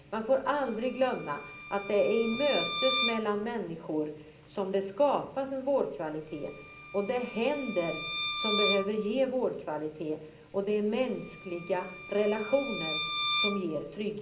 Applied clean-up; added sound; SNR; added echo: none; Bowed string instrument; 5 dB; reverberation time 0.5 s.